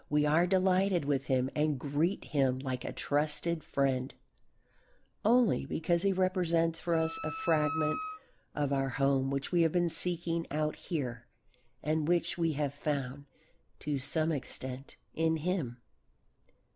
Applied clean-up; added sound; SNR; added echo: none; Wind instrument, woodwind instrument; 7 dB; none.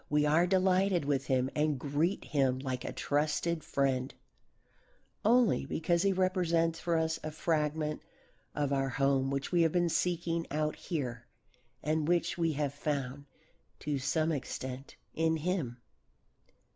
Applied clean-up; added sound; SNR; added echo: none; none; none; none.